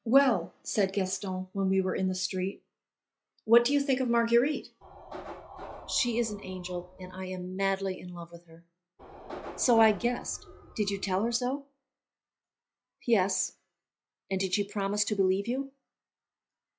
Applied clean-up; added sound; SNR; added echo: classical method log-MMSE.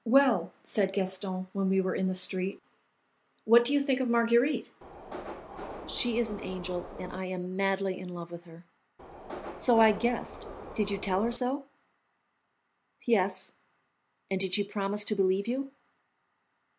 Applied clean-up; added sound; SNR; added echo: none; Subway, metro, underground; 12 dB; none.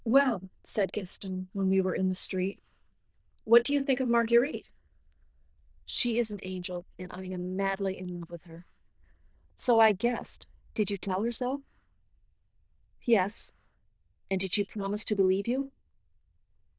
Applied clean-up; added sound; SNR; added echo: neural diffusion model UNIVERSE++.